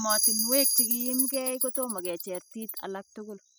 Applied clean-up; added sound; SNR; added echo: classical method spectral subtraction.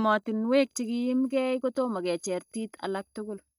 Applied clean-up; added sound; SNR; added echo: neural mask model DeepFilterNet 3.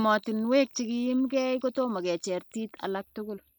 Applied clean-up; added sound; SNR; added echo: neural mask model Resemble Enhance denoiser.